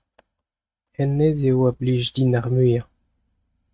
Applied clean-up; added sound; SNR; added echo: neural mask model RNNoise.